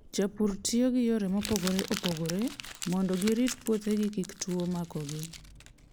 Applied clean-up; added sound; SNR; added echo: none; Crumpling, crinkling; 12 dB; none.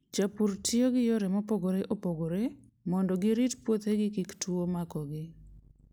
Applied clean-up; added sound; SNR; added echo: none; none; none; none.